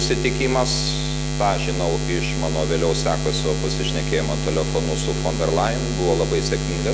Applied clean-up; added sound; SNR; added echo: none; Buzz; 0 dB; none.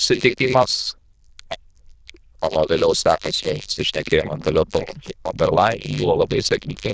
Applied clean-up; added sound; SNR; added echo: neural diffusion model UNIVERSE++.